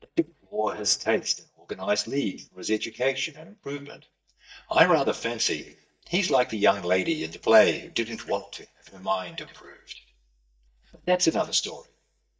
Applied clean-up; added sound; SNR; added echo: neural mask model DeepFilterNet 3.